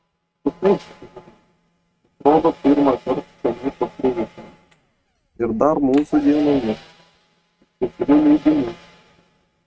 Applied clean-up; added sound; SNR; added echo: neural mask model RNNoise.